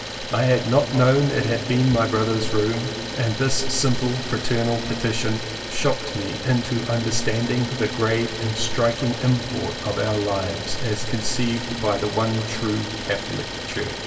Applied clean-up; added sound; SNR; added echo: none; Idling; 9 dB; reverberation time 2.6 s.